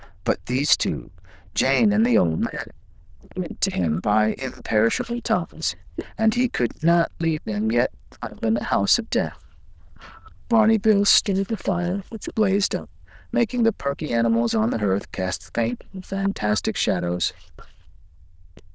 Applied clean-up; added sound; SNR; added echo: neural diffusion model UNIVERSE++.